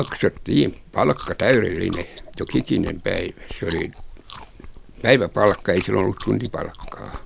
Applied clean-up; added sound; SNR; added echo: none; Chewing, mastication; 15 dB; none.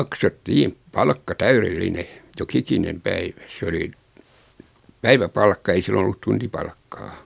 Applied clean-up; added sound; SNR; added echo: none; none; none; none.